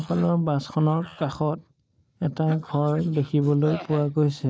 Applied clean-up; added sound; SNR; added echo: neural mask model Resemble Enhance denoiser.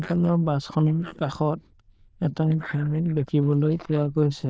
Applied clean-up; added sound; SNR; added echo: neural diffusion model UNIVERSE++.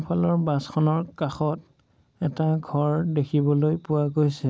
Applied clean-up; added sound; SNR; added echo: none; none; none; none.